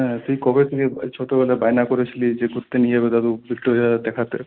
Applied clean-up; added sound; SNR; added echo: neural mask model Resemble Enhance denoiser.